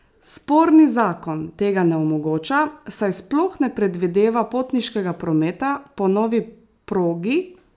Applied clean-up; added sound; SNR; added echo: none; none; none; none.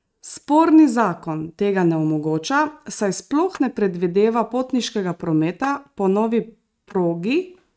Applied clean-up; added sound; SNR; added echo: neural mask model RNNoise.